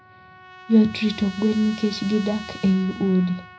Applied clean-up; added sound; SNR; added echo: none; Trumpet; 18 dB; reverberation time 0.5 s.